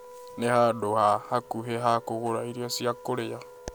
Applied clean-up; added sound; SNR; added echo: none; Wind instrument, woodwind instrument; 19 dB; none.